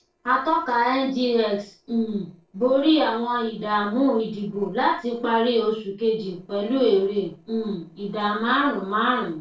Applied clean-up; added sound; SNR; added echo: neural separator model SepFormer DNS4.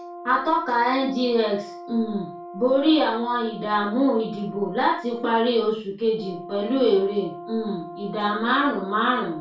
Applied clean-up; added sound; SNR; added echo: none; Brass instrument; 15 dB; reverberation time 0.3 s.